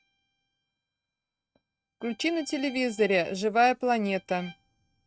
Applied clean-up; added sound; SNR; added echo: neural mask model RNNoise.